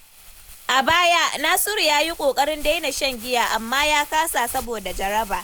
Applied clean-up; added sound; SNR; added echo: none; Crumpling, crinkling; 16 dB; none.